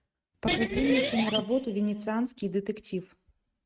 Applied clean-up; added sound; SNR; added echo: neural mask model RNNoise.